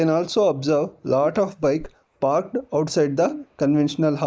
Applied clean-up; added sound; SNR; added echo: neural mask model Resemble Enhance denoiser.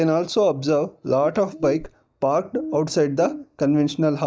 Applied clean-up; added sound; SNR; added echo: neural mask model DeepFilterNet 3.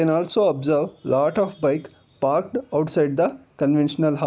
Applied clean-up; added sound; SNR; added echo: none; none; none; none.